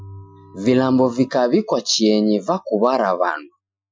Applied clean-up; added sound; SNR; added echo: classical method Wiener filter.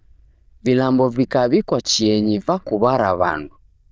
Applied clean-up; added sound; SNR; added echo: neural diffusion model UNIVERSE++.